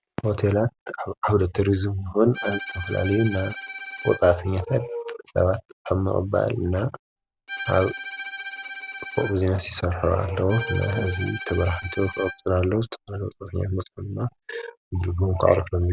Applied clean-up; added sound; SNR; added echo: none; Bowed string instrument; 12 dB; none.